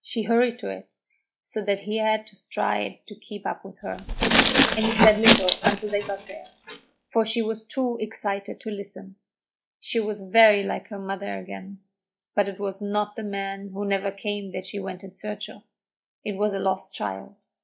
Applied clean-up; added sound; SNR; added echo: classical method log-MMSE.